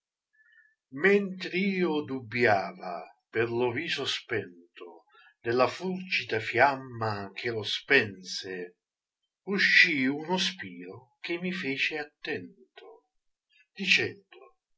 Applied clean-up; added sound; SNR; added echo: none; none; none; none.